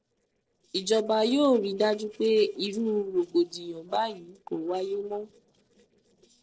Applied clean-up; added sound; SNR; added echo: neural separator model SepFormer DNS4.